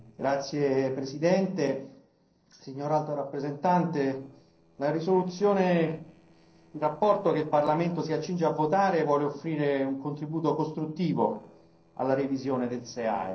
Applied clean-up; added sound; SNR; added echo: neural separator model SepFormer DNS4.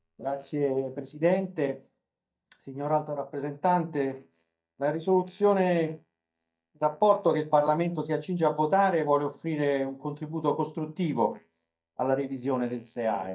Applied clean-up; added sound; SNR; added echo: neural mask model DeepFilterNet 3.